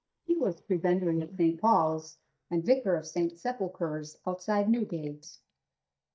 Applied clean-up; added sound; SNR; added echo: neural mask model DeepFilterNet 3.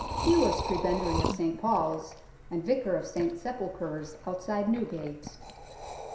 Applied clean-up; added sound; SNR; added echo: none; Liquid; 6 dB; reverberation time 0.7 s.